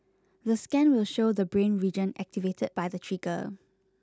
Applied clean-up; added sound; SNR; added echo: none; none; none; none.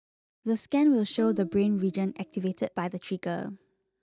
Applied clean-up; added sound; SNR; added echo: neural mask model DeepFilterNet 3.